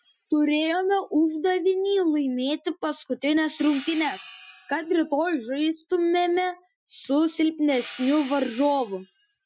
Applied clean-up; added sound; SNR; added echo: classical method Wiener filter.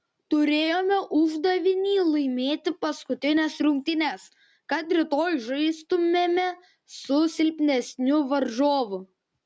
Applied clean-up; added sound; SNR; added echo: none; none; none; none.